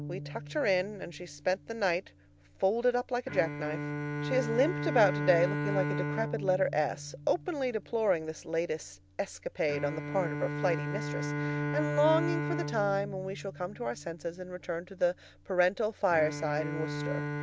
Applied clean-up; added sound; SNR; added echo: none; Bowed string instrument; 5 dB; none.